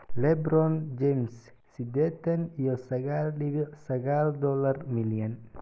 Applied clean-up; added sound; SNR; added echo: none; none; none; none.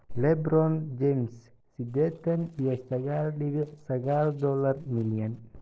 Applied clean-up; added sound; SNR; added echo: neural separator model SepFormer DNS4.